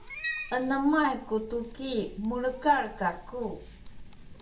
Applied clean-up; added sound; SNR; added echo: none; Cat; 12 dB; reverberation time 0.3 s.